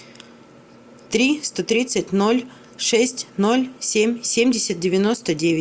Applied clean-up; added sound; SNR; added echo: none; none; none; none.